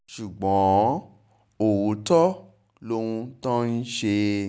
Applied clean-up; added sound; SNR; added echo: none; none; none; none.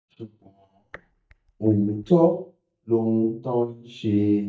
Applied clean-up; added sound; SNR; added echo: neural mask model DeepFilterNet 3.